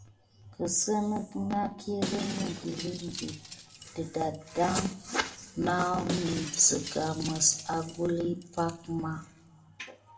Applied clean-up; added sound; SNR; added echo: none; Shatter; 12 dB; reverberation time 0.9 s.